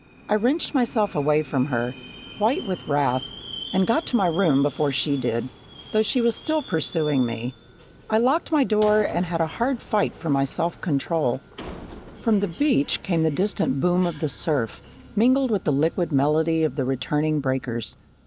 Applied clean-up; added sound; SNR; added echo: none; Subway, metro, underground; 18 dB; none.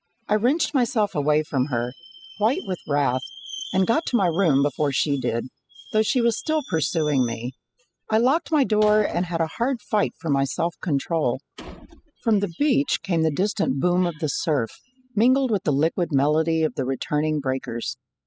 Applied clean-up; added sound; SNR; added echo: classical method spectral subtraction.